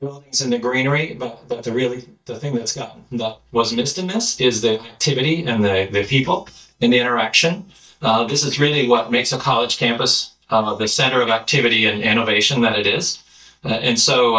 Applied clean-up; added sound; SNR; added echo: neural mask model DeepFilterNet 3.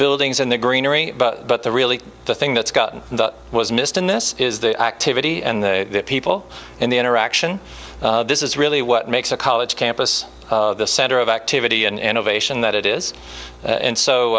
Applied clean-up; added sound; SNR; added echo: none; none; none; none.